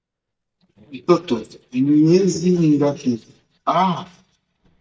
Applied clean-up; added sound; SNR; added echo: neural mask model DeepFilterNet 3.